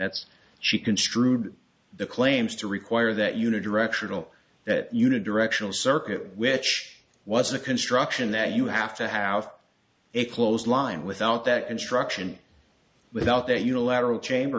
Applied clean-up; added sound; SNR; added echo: none; none; none; none.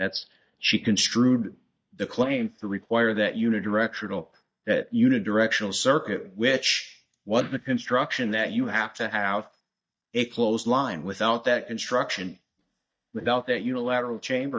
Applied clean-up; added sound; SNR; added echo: neural mask model DeepFilterNet 3.